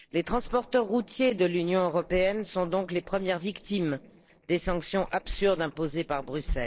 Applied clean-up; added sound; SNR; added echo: neural separator model SepFormer DNS4.